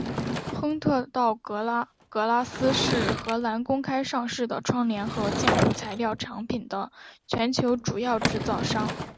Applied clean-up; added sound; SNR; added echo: none; Sliding door / Wood; 5 dB; none.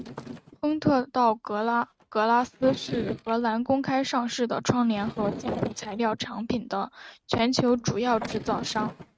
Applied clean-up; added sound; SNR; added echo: neural mask model RNNoise.